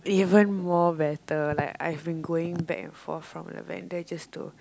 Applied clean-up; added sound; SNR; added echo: none; none; none; none.